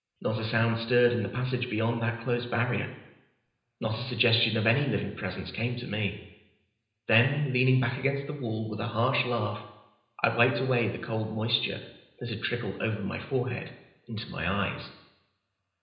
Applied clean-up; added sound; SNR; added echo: none; none; none; reverberation time 0.9 s.